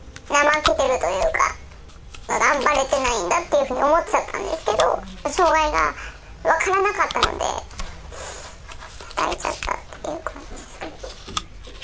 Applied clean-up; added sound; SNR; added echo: none; Chewing, mastication; 11 dB; none.